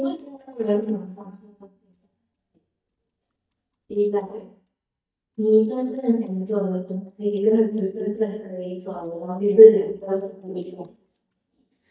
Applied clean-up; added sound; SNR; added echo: neural mask model DeepFilterNet 3.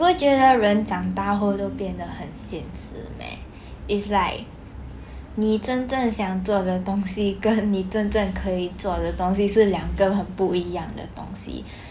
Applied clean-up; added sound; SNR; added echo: none; none; none; none.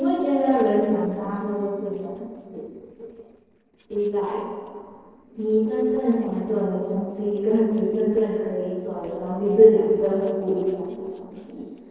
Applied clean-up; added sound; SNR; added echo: neural separator model SepFormer DNS4.